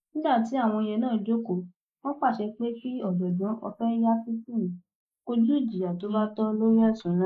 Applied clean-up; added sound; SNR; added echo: neural mask model Resemble Enhance denoiser.